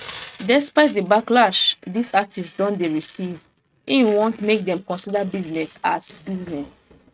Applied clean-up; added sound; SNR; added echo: neural mask model RNNoise.